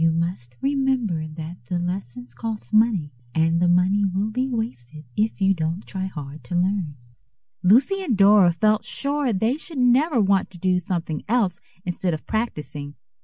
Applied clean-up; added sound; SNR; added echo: none; none; none; none.